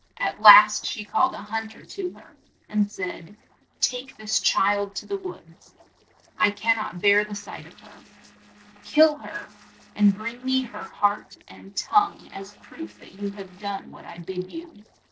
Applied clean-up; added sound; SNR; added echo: neural separator model SepFormer DNS4.